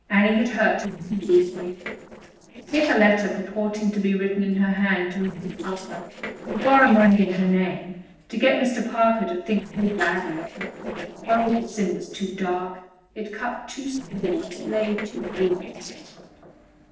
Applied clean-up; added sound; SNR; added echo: neural separator model SepFormer DNS4.